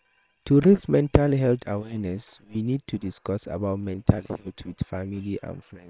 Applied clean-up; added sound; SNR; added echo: neural separator model SepFormer WHAM!.